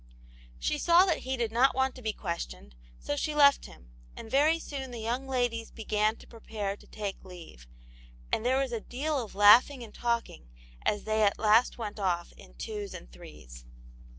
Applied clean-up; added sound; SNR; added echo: none; none; none; none.